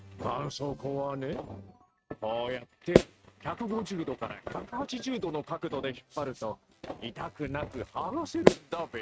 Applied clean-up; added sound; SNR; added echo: neural mask model RNNoise.